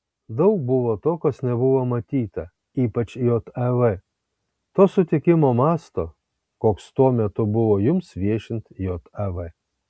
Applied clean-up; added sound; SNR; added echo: none; none; none; none.